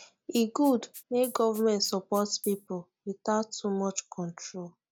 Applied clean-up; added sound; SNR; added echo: none; Rattle (instrument); 19 dB; none.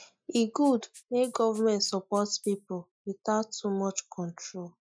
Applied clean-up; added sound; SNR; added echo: classical method Wiener filter.